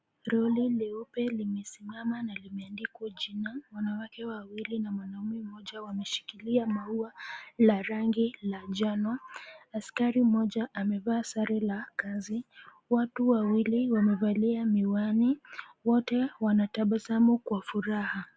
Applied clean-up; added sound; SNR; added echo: none; none; none; none.